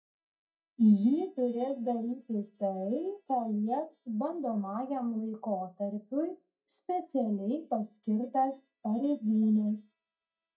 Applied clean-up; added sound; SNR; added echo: neural mask model DeepFilterNet 3.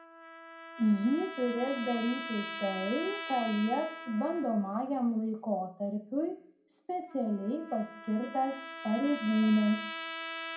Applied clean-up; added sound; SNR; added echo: none; Trumpet; 11 dB; reverberation time 0.4 s.